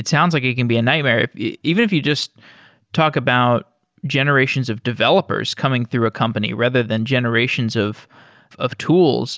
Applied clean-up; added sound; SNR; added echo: none; none; none; none.